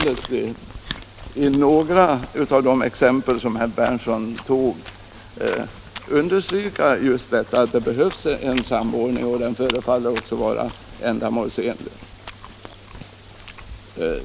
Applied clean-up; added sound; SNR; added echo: none; Chewing, mastication; 15 dB; none.